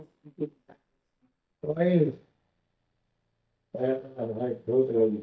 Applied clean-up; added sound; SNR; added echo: neural mask model DeepFilterNet 3.